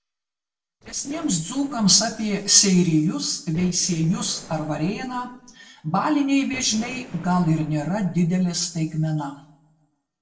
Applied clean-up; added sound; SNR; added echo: neural separator model SepFormer DNS4.